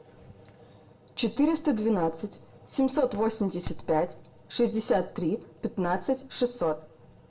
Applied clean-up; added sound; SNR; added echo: none; none; none; reverberation time 0.5 s.